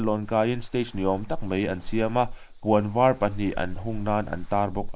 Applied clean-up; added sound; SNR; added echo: neural mask model Resemble Enhance denoiser.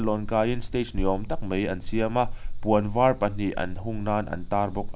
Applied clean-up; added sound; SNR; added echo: none; none; none; none.